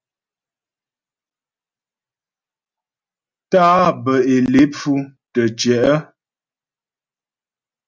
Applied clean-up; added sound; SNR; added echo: none; none; none; none.